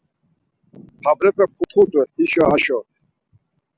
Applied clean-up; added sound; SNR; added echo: none; none; none; none.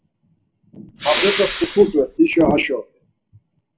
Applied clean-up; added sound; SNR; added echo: none; Respiratory sounds; 5 dB; reverberation time 0.1 s.